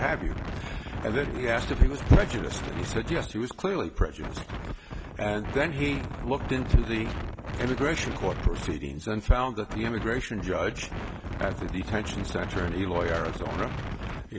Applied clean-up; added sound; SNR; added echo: none; Wind; 7 dB; none.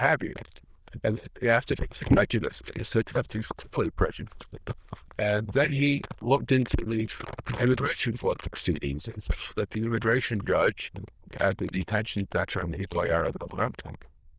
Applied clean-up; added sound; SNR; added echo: neural diffusion model UNIVERSE++.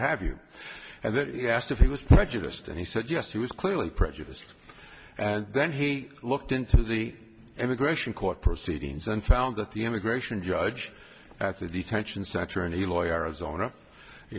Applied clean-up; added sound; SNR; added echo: none; none; none; none.